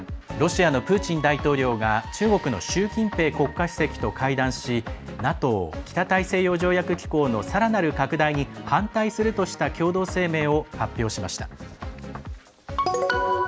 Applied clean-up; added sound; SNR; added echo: none; none; none; none.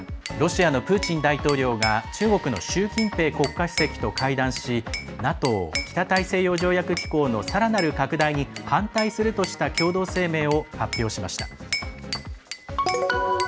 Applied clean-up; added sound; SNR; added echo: none; Glass / Bell; 12 dB; none.